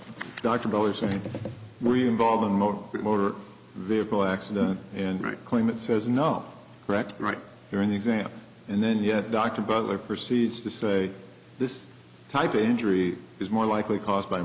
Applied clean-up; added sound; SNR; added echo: none; none; none; none.